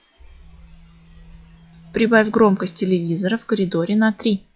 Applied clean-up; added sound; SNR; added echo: classical method log-MMSE.